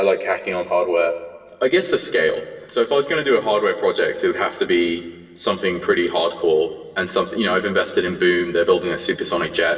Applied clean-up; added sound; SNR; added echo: none; none; none; reverberation time 2.9 s.